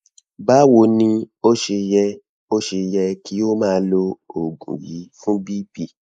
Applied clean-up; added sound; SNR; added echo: neural mask model Resemble Enhance denoiser.